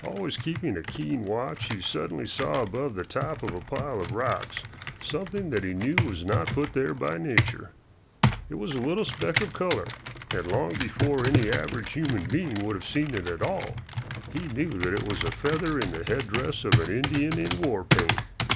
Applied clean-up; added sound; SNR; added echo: none; Computer keyboard; 1 dB; none.